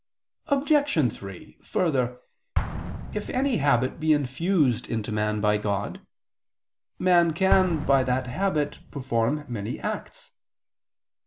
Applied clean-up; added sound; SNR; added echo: none; Explosion; 11 dB; none.